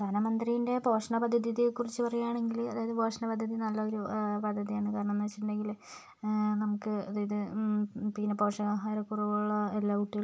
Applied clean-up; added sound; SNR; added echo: none; none; none; none.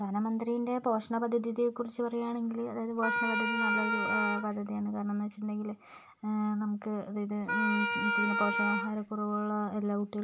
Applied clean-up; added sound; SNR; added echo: none; Wind instrument, woodwind instrument; -1 dB; none.